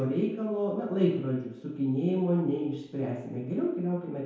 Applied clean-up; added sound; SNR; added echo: none; none; none; reverberation time 0.8 s.